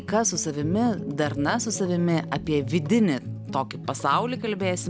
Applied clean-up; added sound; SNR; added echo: none; none; none; none.